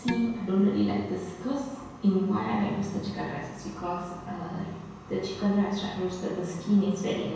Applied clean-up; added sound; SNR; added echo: none; Dishes, pots, and pans; 12 dB; reverberation time 1.0 s.